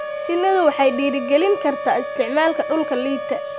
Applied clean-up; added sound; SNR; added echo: none; Siren; 8 dB; none.